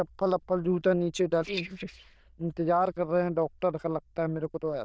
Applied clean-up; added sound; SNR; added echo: neural diffusion model UNIVERSE++.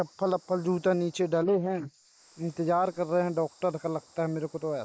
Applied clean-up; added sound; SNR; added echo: neural mask model Resemble Enhance denoiser.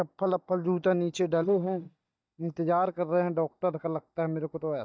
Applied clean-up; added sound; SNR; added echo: neural mask model DeepFilterNet 3.